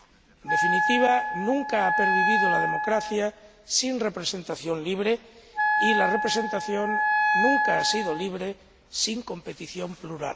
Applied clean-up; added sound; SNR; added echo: none; Wind instrument, woodwind instrument; -3 dB; none.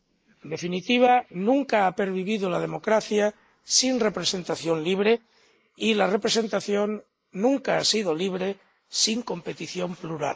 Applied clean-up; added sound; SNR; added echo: neural mask model Resemble Enhance denoiser.